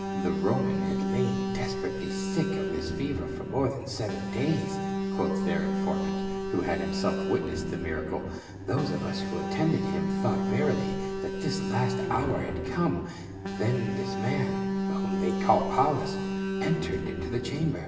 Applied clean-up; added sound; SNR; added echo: none; Alarm; 0 dB; reverberation time 1.1 s.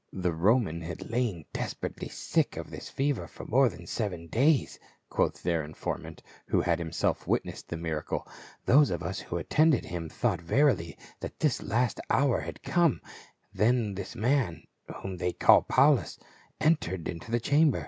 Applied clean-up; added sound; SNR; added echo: none; none; none; none.